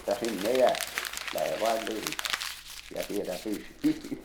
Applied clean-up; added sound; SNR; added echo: none; Crumpling, crinkling; 7 dB; none.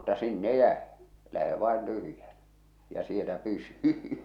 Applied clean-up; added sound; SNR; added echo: none; none; none; none.